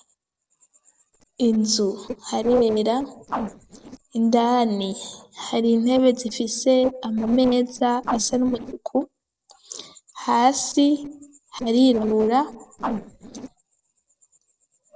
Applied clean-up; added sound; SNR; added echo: neural separator model SepFormer DNS4.